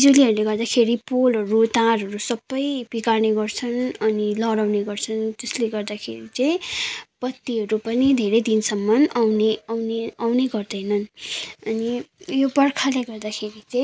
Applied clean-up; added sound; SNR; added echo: none; none; none; none.